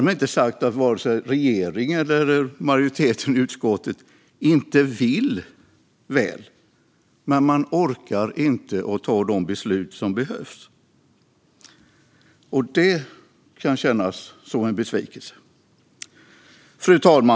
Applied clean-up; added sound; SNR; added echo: none; none; none; none.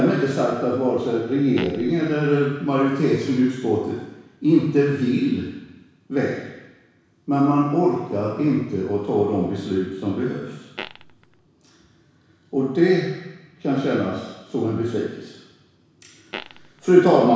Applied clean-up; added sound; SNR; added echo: none; Fart; 16 dB; reverberation time 1.1 s.